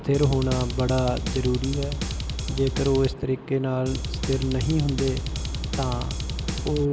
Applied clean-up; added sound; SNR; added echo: none; Drum kit; 3 dB; none.